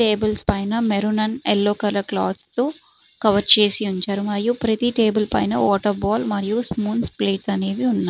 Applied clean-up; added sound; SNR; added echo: none; none; none; none.